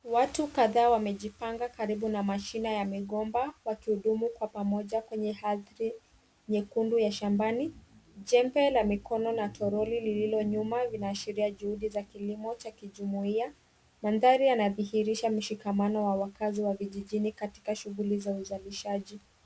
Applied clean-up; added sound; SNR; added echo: none; none; none; none.